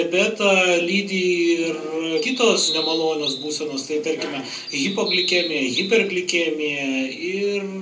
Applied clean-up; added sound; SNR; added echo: none; Bird vocalization, bird call, bird song; 7 dB; reverberation time 0.2 s.